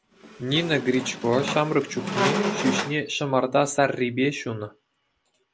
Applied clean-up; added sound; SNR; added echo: none; Squeak; 4 dB; none.